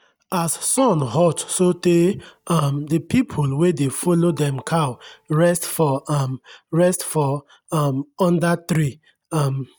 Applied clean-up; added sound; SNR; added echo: neural mask model DeepFilterNet 3.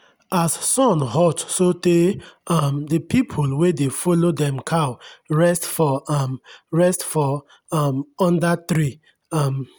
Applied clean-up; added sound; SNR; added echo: none; none; none; none.